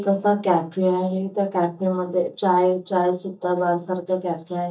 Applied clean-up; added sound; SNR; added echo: neural mask model DeepFilterNet 3.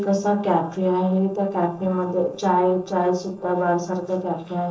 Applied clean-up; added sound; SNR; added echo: neural separator model SepFormer DNS4.